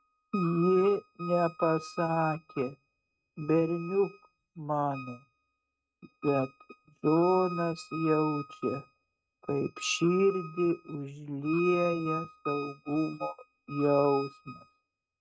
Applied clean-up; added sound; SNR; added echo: neural mask model RNNoise.